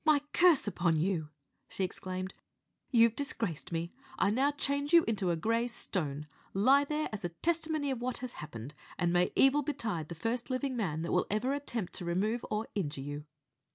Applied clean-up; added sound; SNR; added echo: none; none; none; none.